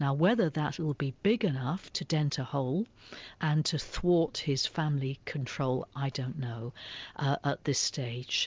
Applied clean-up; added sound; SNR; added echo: none; none; none; none.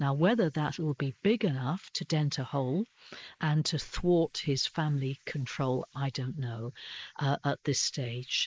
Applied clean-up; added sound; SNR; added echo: neural mask model Resemble Enhance denoiser.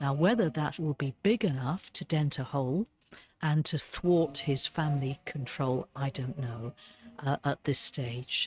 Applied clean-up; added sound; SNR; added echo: neural mask model RNNoise.